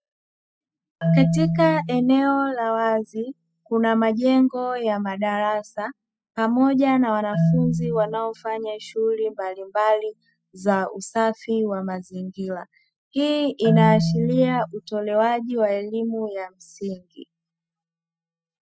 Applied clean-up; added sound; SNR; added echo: classical method spectral subtraction.